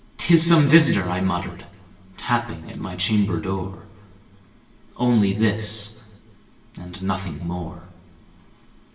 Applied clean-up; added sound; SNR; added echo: none; none; none; reverberation time 0.9 s.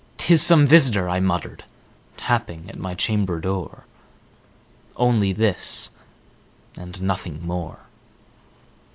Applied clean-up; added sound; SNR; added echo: none; none; none; none.